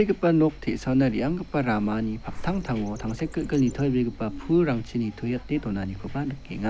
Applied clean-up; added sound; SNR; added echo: none; Printer; 13 dB; none.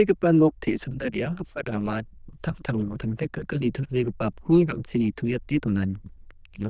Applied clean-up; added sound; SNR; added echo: neural diffusion model UNIVERSE++.